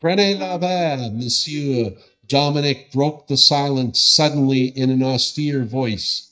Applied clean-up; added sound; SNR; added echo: neural mask model DeepFilterNet 3.